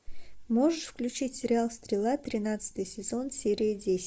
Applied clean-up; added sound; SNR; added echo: neural mask model Resemble Enhance denoiser.